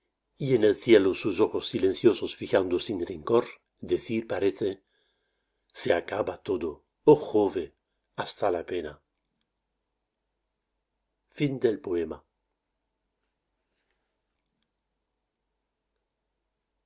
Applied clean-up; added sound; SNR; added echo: none; none; none; none.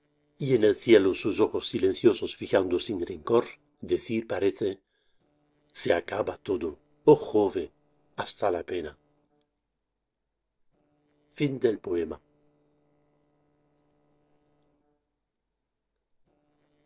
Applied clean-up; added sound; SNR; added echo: neural separator model SepFormer DNS4.